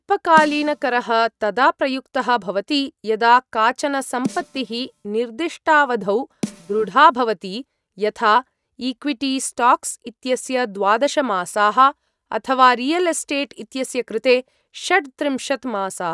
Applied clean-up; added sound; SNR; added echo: neural mask model RNNoise.